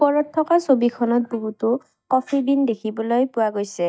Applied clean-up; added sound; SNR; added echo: neural mask model DeepFilterNet 3.